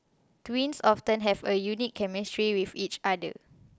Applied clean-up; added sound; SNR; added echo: none; none; none; none.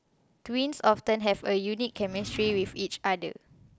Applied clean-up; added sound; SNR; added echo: none; Drawer open or close; 15 dB; none.